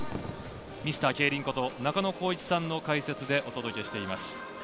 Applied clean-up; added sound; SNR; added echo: none; Fireworks; 13 dB; none.